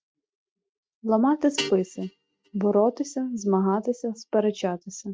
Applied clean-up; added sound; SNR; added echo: neural mask model RNNoise.